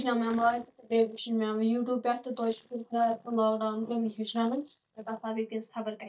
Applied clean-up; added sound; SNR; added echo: neural mask model DeepFilterNet 3.